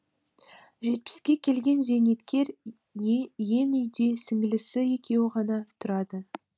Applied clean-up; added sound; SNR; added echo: none; none; none; none.